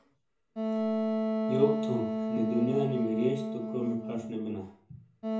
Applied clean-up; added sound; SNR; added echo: none; Wind instrument, woodwind instrument; 0 dB; reverberation time 0.6 s.